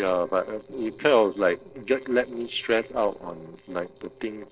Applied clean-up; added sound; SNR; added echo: neural separator model SepFormer DNS4.